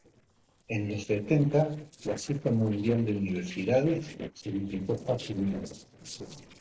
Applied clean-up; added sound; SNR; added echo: neural separator model SepFormer DNS4.